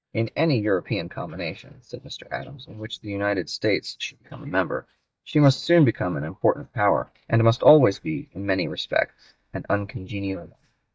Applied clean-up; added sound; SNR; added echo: neural mask model DeepFilterNet 3.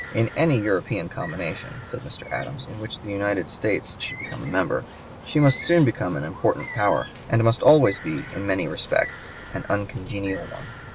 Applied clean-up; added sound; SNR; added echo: none; Bird; 14 dB; none.